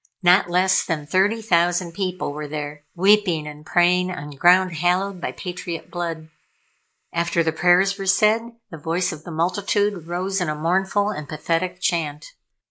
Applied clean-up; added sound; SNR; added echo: neural mask model Resemble Enhance denoiser.